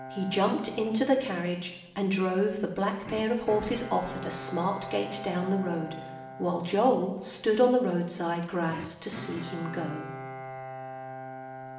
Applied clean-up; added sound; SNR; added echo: none; Bowed string instrument; 13 dB; reverberation time 1.0 s.